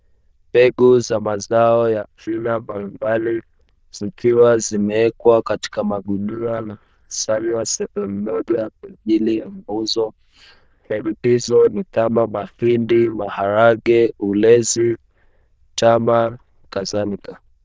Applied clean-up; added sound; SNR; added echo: neural diffusion model UNIVERSE++.